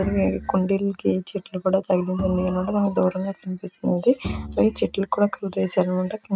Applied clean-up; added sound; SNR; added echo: neural mask model RNNoise.